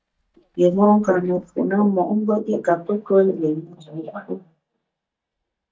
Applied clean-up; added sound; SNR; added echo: neural mask model DeepFilterNet 3.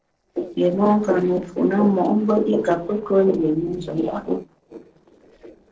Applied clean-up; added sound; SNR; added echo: neural separator model SepFormer DNS4.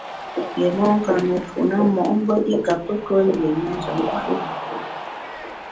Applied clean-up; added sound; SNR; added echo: none; Cheering; 12 dB; reverberation time 0.2 s.